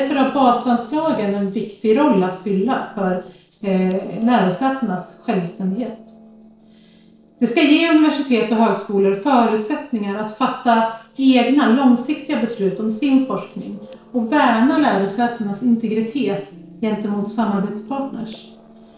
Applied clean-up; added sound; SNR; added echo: neural separator model SepFormer DNS4.